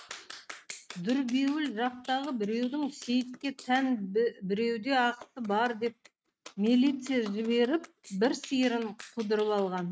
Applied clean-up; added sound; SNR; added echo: neural mask model RNNoise.